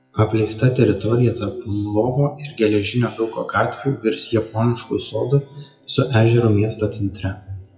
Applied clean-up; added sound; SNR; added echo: classical method WPE with log-MMSE.